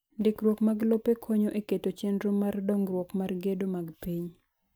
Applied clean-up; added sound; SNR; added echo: none; none; none; none.